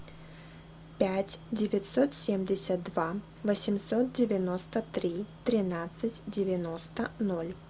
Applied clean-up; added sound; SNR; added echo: none; none; none; none.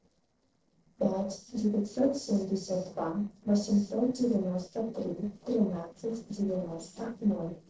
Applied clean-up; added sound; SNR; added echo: neural separator model SepFormer DNS4.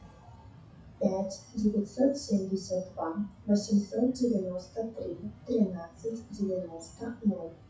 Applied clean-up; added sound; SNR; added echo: classical method WPE with log-MMSE.